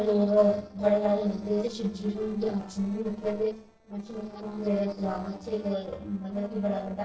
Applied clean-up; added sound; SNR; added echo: neural separator model SepFormer DNS4.